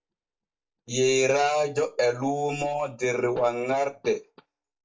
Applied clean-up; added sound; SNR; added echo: neural mask model DeepFilterNet 3.